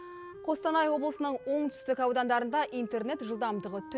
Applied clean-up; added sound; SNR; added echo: none; Wind instrument, woodwind instrument; 15 dB; none.